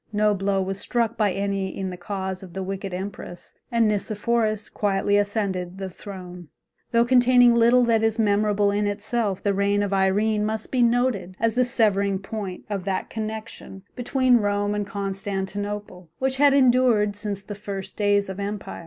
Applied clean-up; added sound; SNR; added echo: none; none; none; none.